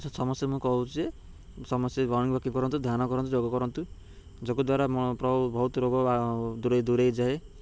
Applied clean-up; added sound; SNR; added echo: none; none; none; none.